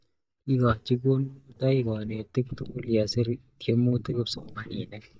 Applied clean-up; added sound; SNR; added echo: neural mask model DeepFilterNet 3.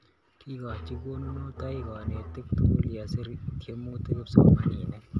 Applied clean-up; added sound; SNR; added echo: none; Bowed string instrument; 12 dB; none.